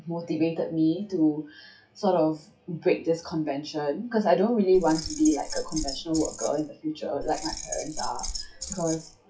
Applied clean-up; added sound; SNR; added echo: classical method WPE with log-MMSE.